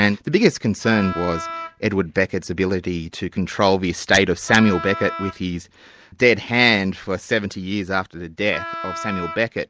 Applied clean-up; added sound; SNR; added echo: none; Wind instrument, woodwind instrument; 10 dB; none.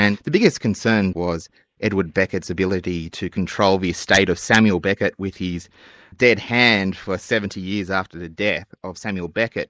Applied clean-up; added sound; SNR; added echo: neural mask model Resemble Enhance denoiser.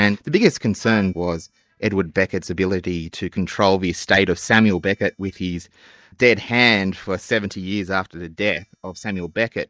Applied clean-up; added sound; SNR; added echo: neural mask model DeepFilterNet 3.